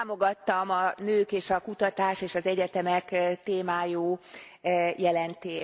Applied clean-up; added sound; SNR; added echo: none; none; none; none.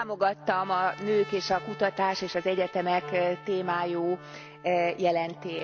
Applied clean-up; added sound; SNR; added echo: none; Trumpet + Wind instrument, woodwind instrument; 16 dB; none.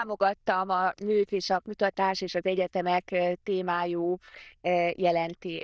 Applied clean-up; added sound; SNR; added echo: neural diffusion model UNIVERSE++.